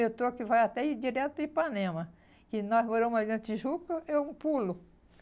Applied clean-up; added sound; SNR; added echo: none; none; none; none.